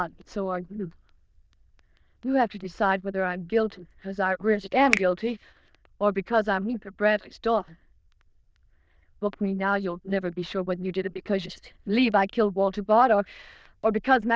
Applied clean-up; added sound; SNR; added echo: neural diffusion model UNIVERSE++.